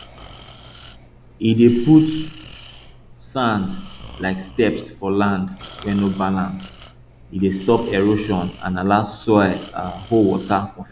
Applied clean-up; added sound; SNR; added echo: none; Breathing; 18 dB; none.